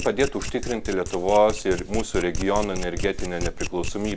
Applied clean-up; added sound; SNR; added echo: none; Domestic sounds, home sounds; 5 dB; none.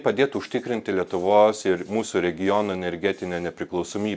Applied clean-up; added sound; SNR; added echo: none; none; none; none.